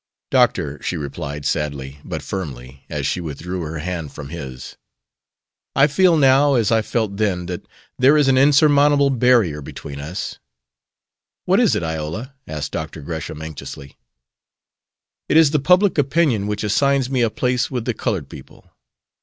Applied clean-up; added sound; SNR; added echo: none; none; none; none.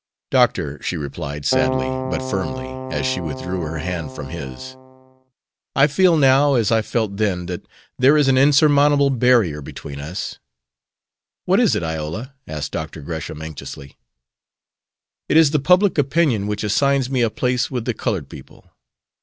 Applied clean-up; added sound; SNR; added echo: none; Keyboard (musical); 6 dB; none.